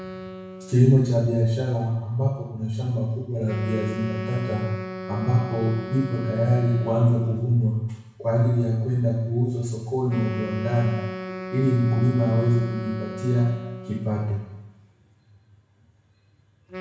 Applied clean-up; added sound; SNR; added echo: none; Wind instrument, woodwind instrument; 13 dB; reverberation time 1.0 s.